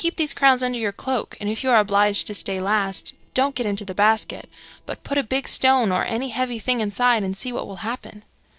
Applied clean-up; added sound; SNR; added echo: neural separator model SepFormer DNS4.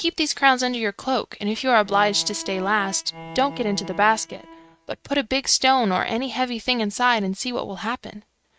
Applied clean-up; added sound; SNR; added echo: neural mask model RNNoise.